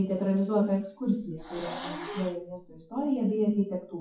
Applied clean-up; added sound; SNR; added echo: classical method WPE with log-MMSE.